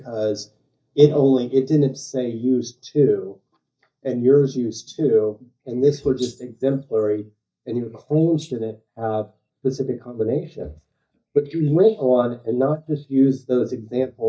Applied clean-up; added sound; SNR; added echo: neural mask model DeepFilterNet 3.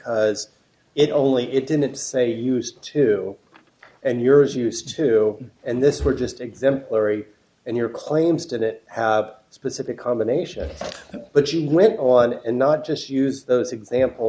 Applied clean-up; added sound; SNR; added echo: none; none; none; none.